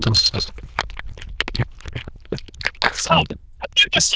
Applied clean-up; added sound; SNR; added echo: neural diffusion model UNIVERSE++.